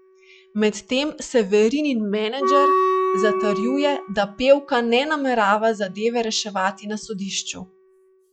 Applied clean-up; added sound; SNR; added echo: classical method log-MMSE.